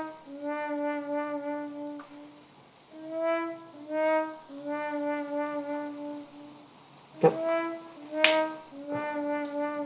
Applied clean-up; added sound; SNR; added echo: none; Brass instrument; -5 dB; none.